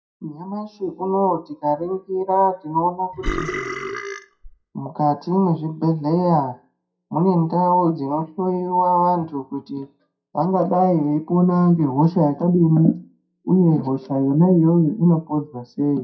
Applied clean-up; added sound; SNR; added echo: classical method WPE with log-MMSE.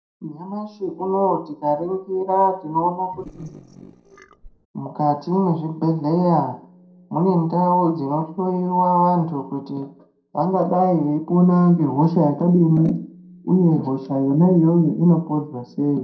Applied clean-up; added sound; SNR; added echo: neural separator model SepFormer DNS4.